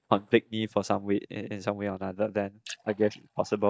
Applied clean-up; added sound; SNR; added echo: neural mask model DeepFilterNet 3.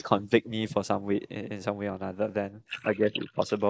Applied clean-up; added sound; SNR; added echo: neural mask model Resemble Enhance denoiser.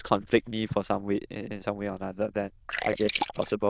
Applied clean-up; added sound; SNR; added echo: neural diffusion model UNIVERSE++.